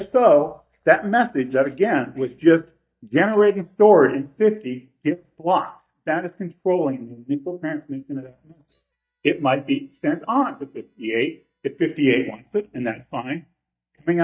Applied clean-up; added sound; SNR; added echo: neural mask model DeepFilterNet 3.